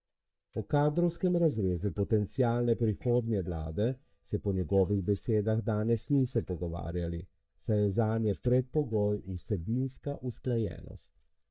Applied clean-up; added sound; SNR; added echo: neural mask model DeepFilterNet 3.